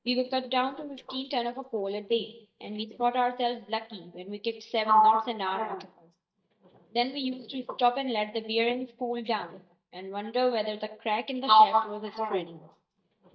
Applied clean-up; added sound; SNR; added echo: neural mask model DeepFilterNet 3.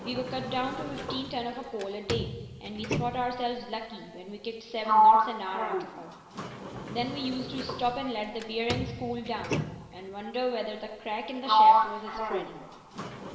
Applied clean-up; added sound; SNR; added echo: none; Sliding door; -4 dB; reverberation time 2.1 s.